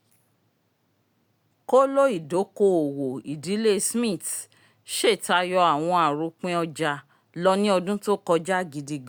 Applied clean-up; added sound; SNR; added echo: none; none; none; none.